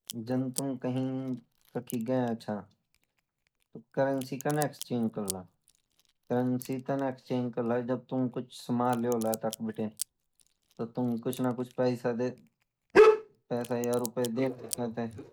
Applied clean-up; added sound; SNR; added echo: none; Crack; 18 dB; none.